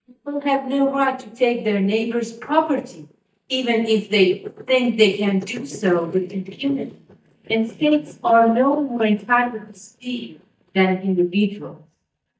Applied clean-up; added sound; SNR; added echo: neural mask model DeepFilterNet 3.